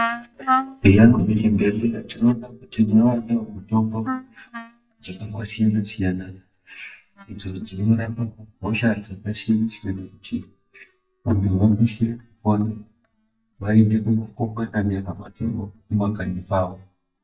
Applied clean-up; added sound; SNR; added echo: neural mask model DeepFilterNet 3.